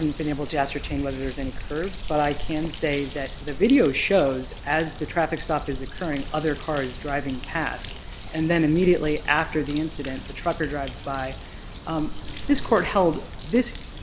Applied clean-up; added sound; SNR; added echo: none; Bird; 14 dB; none.